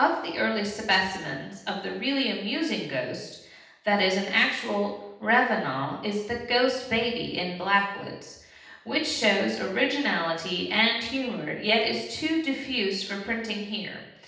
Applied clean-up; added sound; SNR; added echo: none; none; none; reverberation time 0.8 s.